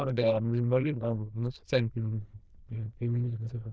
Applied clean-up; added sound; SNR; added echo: neural diffusion model UNIVERSE++.